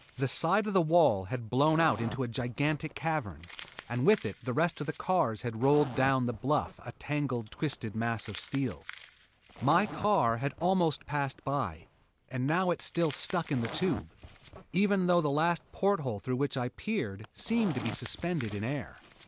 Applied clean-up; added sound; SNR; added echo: none; Zipper (clothing) + Crumpling, crinkling; 17 dB; none.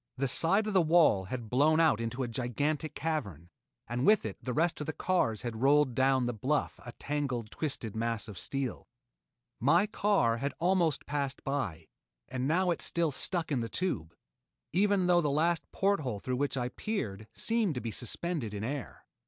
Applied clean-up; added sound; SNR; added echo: none; none; none; none.